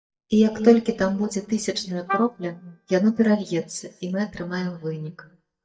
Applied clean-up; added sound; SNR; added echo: neural mask model DeepFilterNet 3.